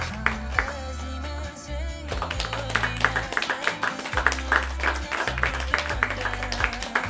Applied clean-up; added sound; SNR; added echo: none; Applause / Clapping; -3 dB; reverberation time 1.5 s.